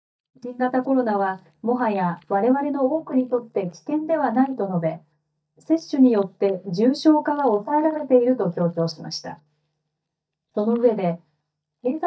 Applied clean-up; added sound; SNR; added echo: neural mask model DeepFilterNet 3.